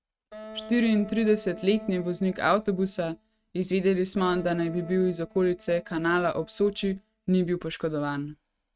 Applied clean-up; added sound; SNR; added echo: neural mask model RNNoise.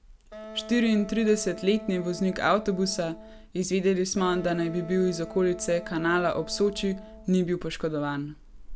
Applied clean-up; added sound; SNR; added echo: none; Wind instrument, woodwind instrument; 16 dB; none.